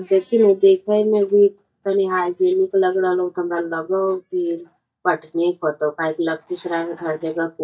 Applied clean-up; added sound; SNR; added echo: neural mask model DeepFilterNet 3.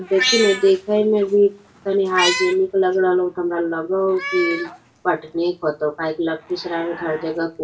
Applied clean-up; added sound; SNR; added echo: none; Meow; 9 dB; reverberation time 0.2 s.